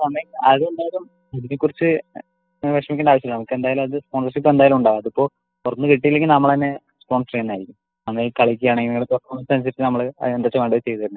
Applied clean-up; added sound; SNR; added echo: classical method spectral subtraction.